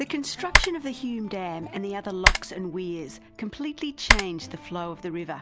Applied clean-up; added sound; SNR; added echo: none; Typing; -5 dB; none.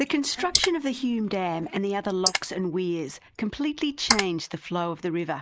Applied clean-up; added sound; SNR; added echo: neural mask model Resemble Enhance denoiser.